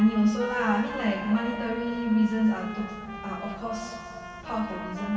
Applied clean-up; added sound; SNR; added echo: none; Trumpet; 12 dB; reverberation time 2.5 s.